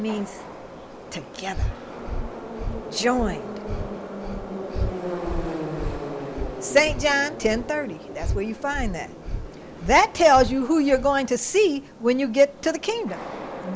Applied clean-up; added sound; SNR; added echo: none; Breathing + Subway, metro, underground; 7 dB; none.